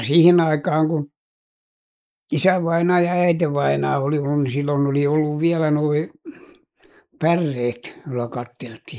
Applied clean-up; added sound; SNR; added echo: neural mask model Resemble Enhance denoiser.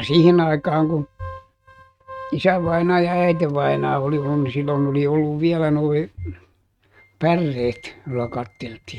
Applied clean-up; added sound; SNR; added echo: neural mask model RNNoise.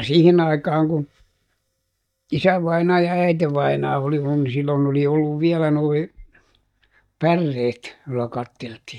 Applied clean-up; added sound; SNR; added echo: neural mask model DeepFilterNet 3.